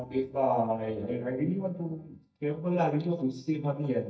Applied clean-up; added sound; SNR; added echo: neural mask model DeepFilterNet 3.